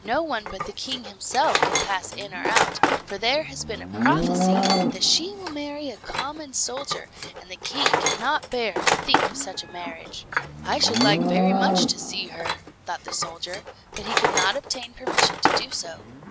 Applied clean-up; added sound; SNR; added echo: none; Tools + Livestock, farm animals, working animals; -2 dB; none.